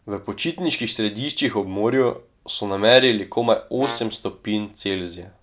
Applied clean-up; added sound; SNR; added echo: none; Brass instrument; 15 dB; none.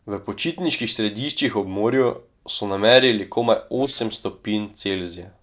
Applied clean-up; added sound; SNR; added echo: neural separator model SepFormer DNS4.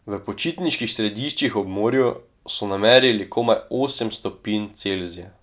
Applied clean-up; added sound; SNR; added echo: none; none; none; none.